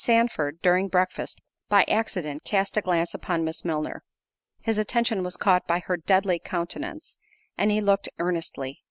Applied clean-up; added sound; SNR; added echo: none; none; none; none.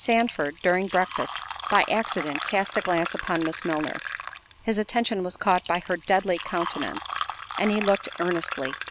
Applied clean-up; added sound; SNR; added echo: none; Fill (with liquid); 8 dB; none.